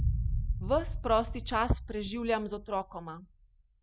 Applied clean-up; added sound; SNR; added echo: none; Boom; 2 dB; none.